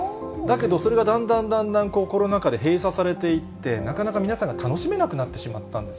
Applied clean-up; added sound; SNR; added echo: none; none; none; none.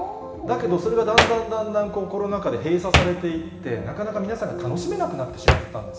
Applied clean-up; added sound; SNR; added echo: none; Hands; 2 dB; reverberation time 2.0 s.